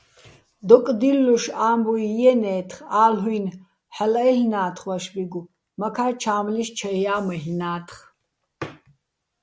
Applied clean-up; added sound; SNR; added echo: none; none; none; none.